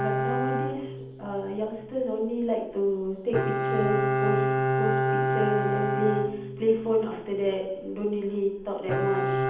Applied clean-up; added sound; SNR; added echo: none; Bowed string instrument; 0 dB; reverberation time 0.8 s.